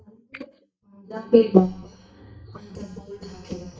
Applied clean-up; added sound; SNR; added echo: neural mask model DeepFilterNet 3.